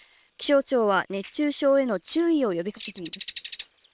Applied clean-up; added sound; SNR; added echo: neural separator model SepFormer WHAM!.